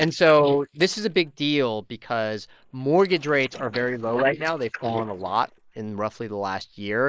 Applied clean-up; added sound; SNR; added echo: neural mask model Resemble Enhance denoiser.